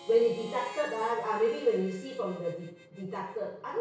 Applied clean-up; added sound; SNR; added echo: none; Harmonica; 18 dB; reverberation time 0.6 s.